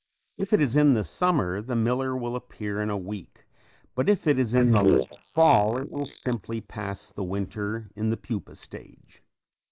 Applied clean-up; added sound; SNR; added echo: neural mask model Resemble Enhance denoiser.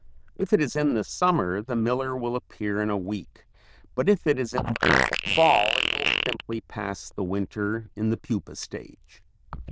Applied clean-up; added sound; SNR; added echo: neural diffusion model UNIVERSE++.